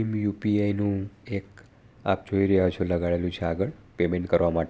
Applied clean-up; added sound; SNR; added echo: none; none; none; none.